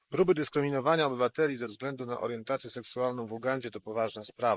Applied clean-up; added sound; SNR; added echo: neural mask model Resemble Enhance denoiser.